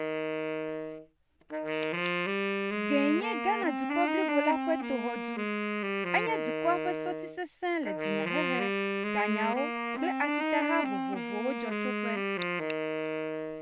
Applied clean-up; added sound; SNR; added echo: none; Wind instrument, woodwind instrument; -2 dB; none.